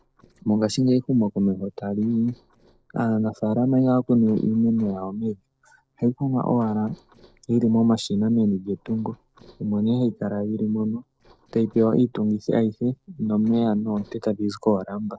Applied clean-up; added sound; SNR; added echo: neural separator model SepFormer DNS4.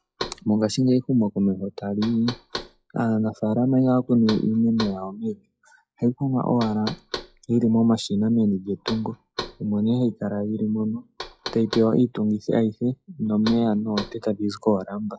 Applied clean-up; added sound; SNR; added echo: classical method log-MMSE.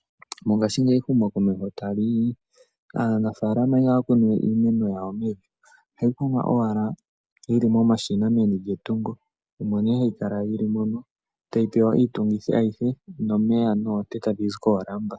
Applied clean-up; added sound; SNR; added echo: none; none; none; none.